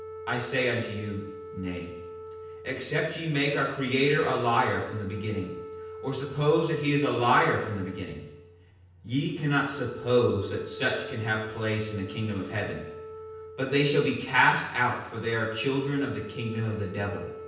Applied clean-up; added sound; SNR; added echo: none; Wind instrument, woodwind instrument; 14 dB; reverberation time 0.9 s.